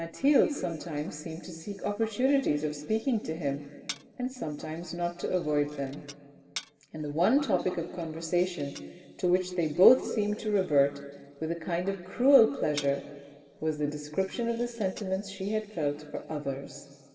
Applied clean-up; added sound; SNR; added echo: none; Glass; 19 dB; reverberation time 2.0 s.